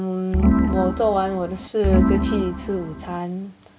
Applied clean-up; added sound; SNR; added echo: none; Organ; -3 dB; none.